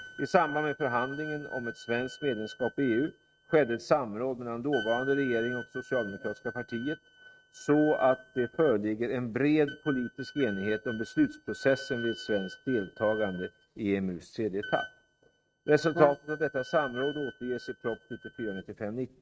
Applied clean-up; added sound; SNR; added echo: neural mask model RNNoise.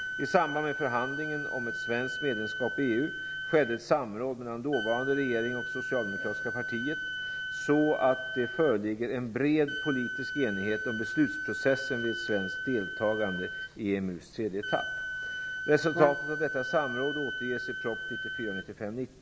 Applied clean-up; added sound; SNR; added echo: none; Wind instrument, woodwind instrument + Brass instrument; 6 dB; none.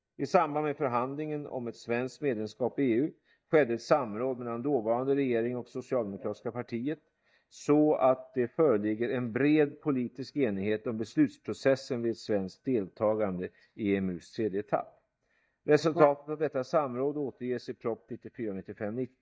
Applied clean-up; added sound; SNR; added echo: neural mask model DeepFilterNet 3.